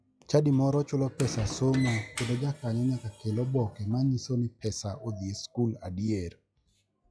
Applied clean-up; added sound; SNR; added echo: classical method log-MMSE.